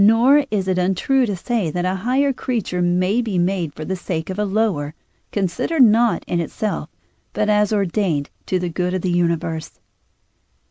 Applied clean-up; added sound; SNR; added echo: none; none; none; none.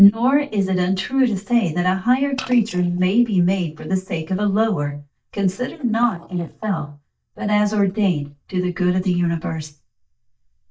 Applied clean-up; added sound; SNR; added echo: neural mask model DeepFilterNet 3.